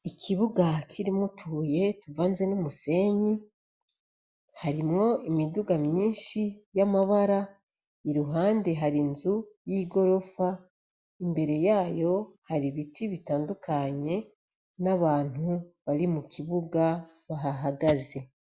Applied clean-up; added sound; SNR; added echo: none; none; none; none.